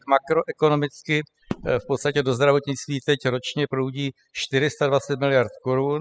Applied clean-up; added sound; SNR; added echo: classical method spectral subtraction.